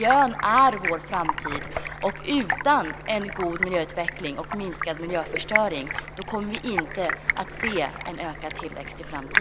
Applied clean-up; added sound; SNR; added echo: none; Stream; 5 dB; none.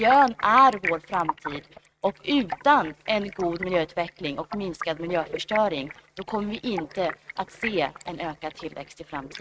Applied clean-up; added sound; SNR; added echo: neural mask model RNNoise.